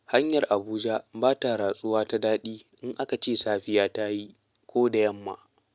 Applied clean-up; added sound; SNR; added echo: none; none; none; none.